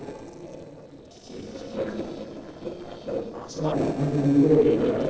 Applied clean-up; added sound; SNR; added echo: neural separator model SepFormer DNS4.